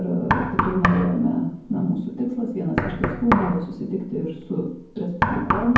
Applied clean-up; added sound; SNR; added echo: none; Knock; 3 dB; reverberation time 0.9 s.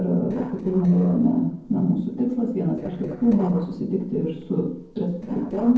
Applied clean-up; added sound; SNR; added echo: neural separator model SepFormer DNS4.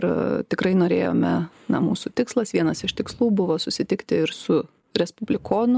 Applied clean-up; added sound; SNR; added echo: none; none; none; none.